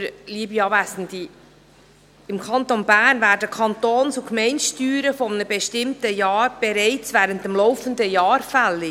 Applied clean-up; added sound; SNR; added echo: none; none; none; none.